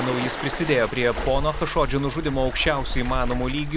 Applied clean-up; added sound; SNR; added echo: none; Waves, surf; 4 dB; none.